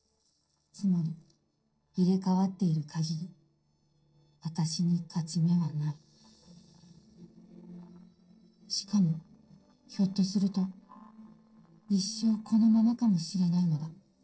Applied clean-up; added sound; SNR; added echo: neural separator model SepFormer DNS4.